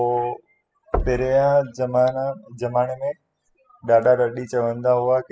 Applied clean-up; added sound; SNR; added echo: classical method spectral subtraction.